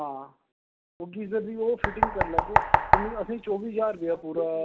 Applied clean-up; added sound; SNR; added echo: none; Knock; -4 dB; none.